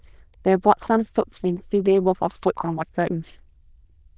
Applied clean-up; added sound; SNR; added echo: neural diffusion model UNIVERSE++.